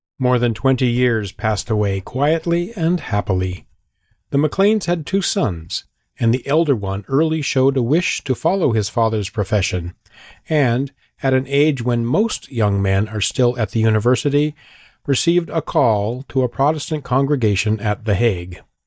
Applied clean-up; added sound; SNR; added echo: neural mask model DeepFilterNet 3.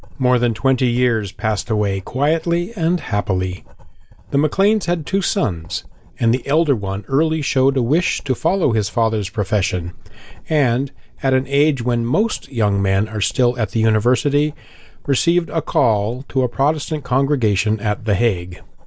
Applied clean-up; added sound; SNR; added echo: none; Writing; 18 dB; none.